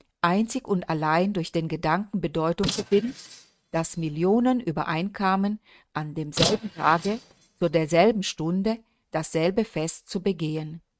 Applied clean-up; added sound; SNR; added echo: neural mask model RNNoise.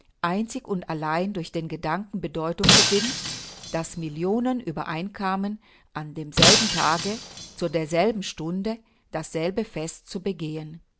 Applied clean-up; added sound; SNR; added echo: none; Shatter; -4 dB; none.